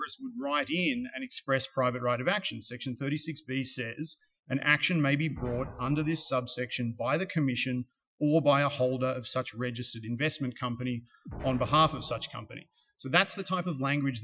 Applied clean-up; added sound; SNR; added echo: classical method Wiener filter.